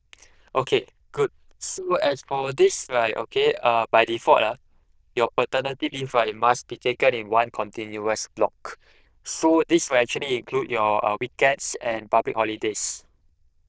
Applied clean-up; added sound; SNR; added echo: neural diffusion model UNIVERSE++.